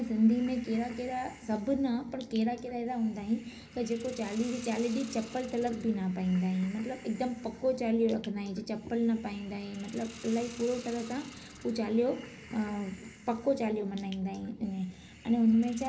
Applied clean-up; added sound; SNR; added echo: none; Hiss; 19 dB; reverberation time 0.5 s.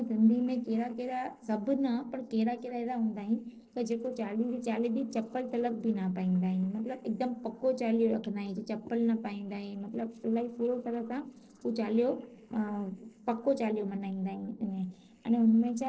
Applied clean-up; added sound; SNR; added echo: neural separator model SepFormer DNS4.